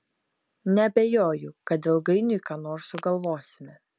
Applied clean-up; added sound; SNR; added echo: none; none; none; none.